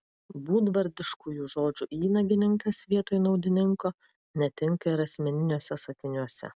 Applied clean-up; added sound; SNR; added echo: none; none; none; none.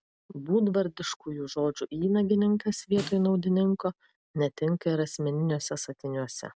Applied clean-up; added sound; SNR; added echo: none; Snare drum; 16 dB; none.